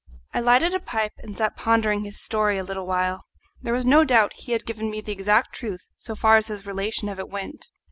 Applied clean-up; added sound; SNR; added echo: none; none; none; none.